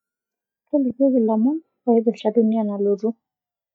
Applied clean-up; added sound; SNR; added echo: neural mask model DeepFilterNet 3.